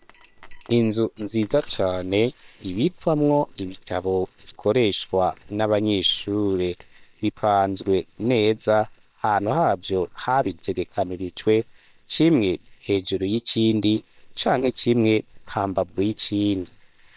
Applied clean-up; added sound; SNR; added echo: neural separator model SepFormer WHAM!.